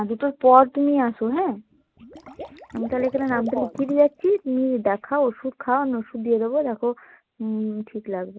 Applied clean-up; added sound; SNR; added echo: none; Water / Liquid; 18 dB; none.